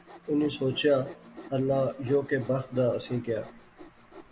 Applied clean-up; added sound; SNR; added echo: none; Sawing; 20 dB; none.